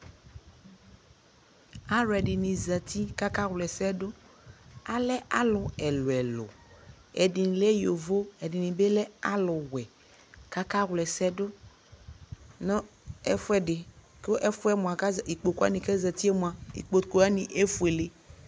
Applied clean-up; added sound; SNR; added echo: none; none; none; none.